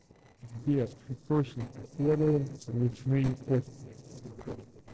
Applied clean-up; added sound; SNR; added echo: neural separator model SepFormer DNS4.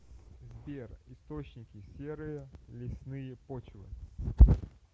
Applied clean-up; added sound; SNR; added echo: none; none; none; none.